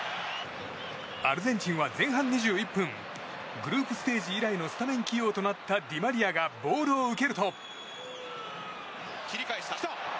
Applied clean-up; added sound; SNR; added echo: none; none; none; none.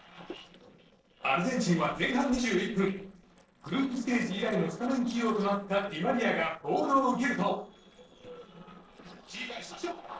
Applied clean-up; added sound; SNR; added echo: neural separator model SepFormer DNS4.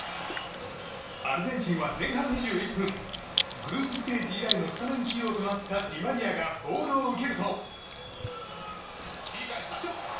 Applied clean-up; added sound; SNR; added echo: none; Chewing, mastication; 6 dB; reverberation time 0.7 s.